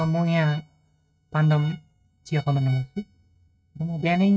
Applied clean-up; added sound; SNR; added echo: neural mask model RNNoise.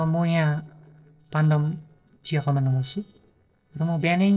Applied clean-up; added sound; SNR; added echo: neural separator model SepFormer DNS4.